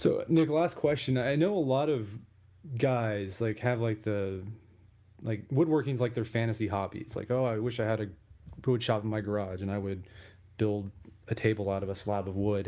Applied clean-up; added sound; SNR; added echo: none; none; none; none.